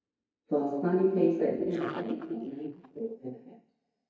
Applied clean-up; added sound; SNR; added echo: neural mask model DeepFilterNet 3.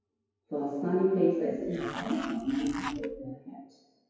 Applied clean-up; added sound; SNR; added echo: classical method WPE with log-MMSE.